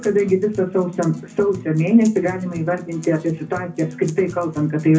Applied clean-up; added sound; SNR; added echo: none; Acoustic guitar; 18 dB; reverberation time 0.4 s.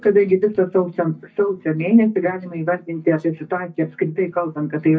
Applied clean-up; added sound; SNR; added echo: neural mask model DeepFilterNet 3.